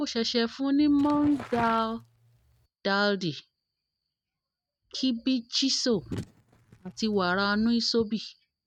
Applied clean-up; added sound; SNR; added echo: neural mask model RNNoise.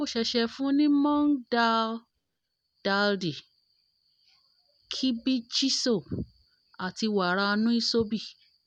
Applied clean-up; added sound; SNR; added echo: none; none; none; none.